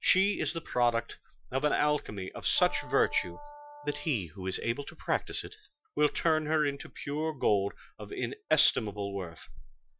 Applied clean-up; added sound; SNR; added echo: classical method Wiener filter.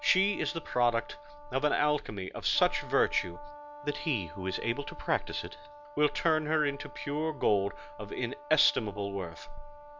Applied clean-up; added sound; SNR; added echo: none; Brass instrument; 16 dB; none.